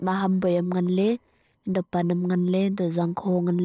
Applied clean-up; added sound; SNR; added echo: neural separator model SepFormer DNS4.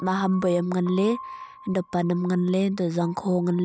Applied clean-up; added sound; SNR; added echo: none; Piano; 18 dB; none.